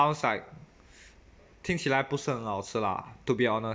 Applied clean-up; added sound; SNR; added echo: none; none; none; none.